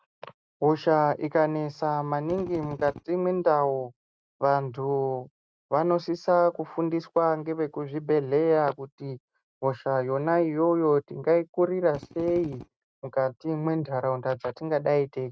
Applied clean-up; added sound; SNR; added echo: neural mask model RNNoise.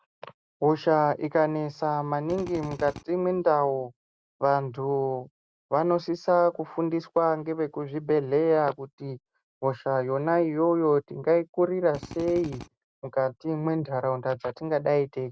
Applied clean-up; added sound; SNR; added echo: none; Drill; 13 dB; none.